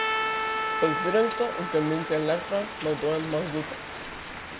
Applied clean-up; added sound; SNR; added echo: none; Trumpet + Rain; 3 dB; none.